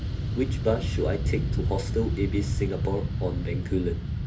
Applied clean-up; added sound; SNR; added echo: none; Fixed-wing aircraft, airplane; -2 dB; reverberation time 0.3 s.